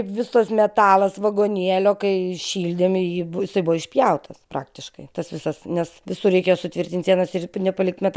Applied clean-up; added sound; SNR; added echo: none; none; none; none.